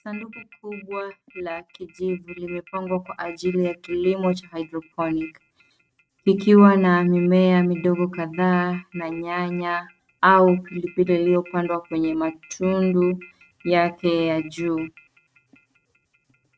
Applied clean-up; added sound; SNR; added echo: neural mask model RNNoise.